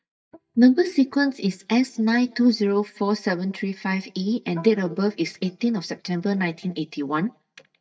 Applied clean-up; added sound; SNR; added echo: neural mask model DeepFilterNet 3.